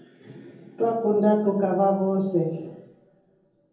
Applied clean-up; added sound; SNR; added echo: none; none; none; reverberation time 0.7 s.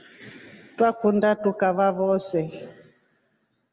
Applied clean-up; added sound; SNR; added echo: none; none; none; none.